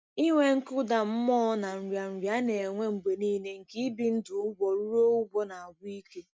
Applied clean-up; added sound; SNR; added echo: none; none; none; none.